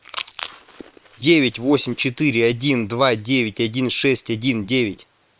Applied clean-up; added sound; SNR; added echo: neural separator model SepFormer WHAM!.